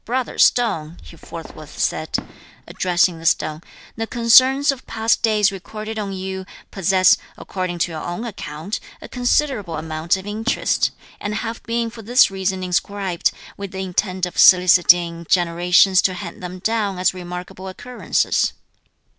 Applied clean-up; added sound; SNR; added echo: none; Fireworks; 16 dB; none.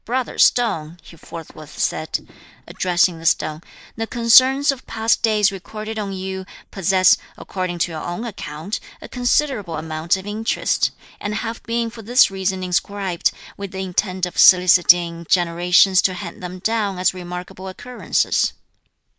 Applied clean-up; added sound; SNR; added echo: neural mask model Resemble Enhance denoiser.